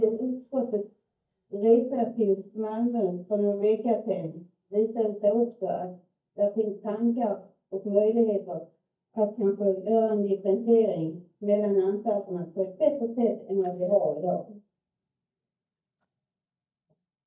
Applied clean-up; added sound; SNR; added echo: neural mask model DeepFilterNet 3.